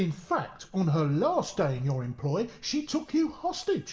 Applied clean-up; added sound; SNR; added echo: none; none; none; reverberation time 0.6 s.